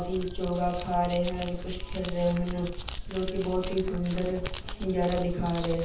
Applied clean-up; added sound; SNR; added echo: none; Crumpling, crinkling; 6 dB; reverberation time 0.7 s.